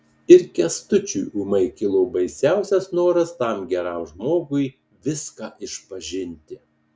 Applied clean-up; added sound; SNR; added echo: none; none; none; none.